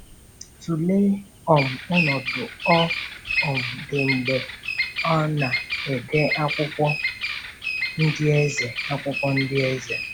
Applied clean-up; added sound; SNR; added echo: none; Bird vocalization, bird call, bird song; 4 dB; none.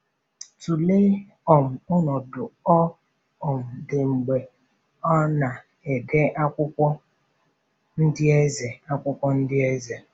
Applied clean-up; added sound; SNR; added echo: none; none; none; none.